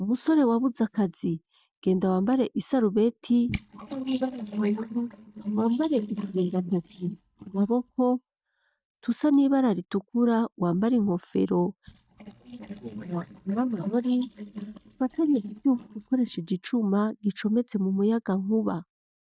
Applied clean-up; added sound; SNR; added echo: neural mask model DeepFilterNet 3.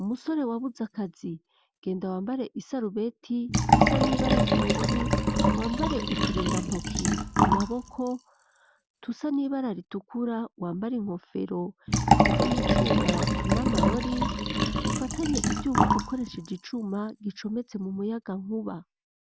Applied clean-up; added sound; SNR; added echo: none; Liquid; -4 dB; none.